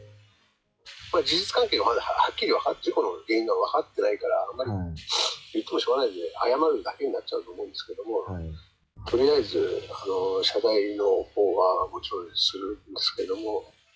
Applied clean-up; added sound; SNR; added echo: classical method log-MMSE.